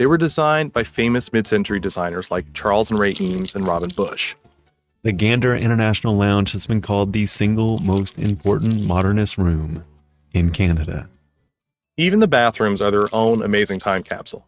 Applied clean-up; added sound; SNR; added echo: neural mask model RNNoise.